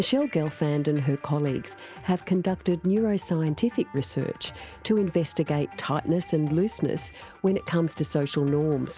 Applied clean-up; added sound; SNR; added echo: none; none; none; none.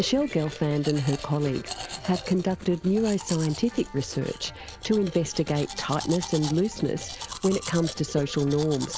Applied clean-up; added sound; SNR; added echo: none; Domestic sounds, home sounds; 13 dB; none.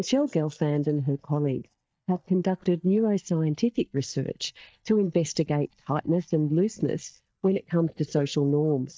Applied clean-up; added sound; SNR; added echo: neural mask model DeepFilterNet 3.